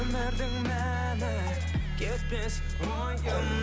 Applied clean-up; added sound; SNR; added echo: none; Cough; 15 dB; none.